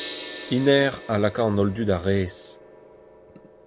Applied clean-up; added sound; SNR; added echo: none; Gong; 14 dB; none.